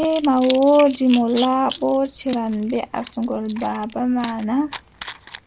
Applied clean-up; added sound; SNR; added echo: none; Coin (dropping) / Zipper (clothing); 17 dB; none.